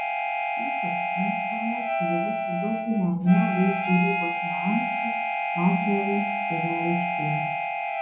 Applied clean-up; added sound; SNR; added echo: none; Harmonica; -1 dB; reverberation time 0.6 s.